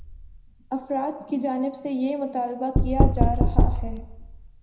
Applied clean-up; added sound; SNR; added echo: none; Knock; -4 dB; reverberation time 0.8 s.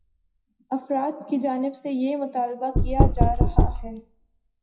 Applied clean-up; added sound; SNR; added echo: classical method WPE with log-MMSE.